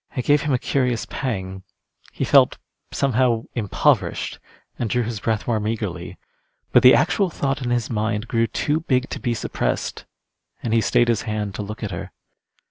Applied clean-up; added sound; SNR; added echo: none; none; none; none.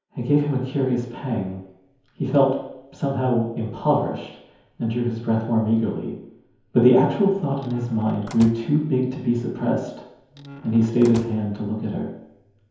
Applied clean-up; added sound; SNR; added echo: none; Squeak / Slam / Wood; 19 dB; reverberation time 0.9 s.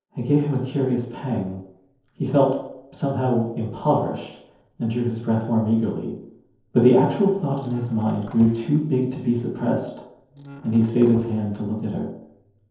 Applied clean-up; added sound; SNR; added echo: neural separator model SepFormer DNS4.